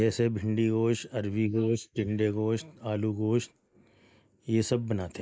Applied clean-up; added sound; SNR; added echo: neural mask model Resemble Enhance denoiser.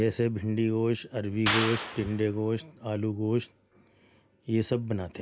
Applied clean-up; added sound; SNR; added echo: none; Clapping; 6 dB; none.